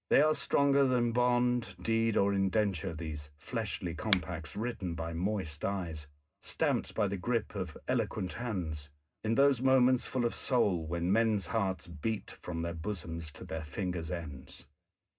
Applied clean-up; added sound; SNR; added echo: none; Finger snapping; 5 dB; reverberation time 0.2 s.